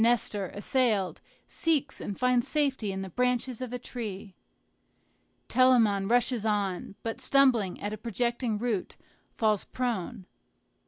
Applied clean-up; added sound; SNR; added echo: none; none; none; none.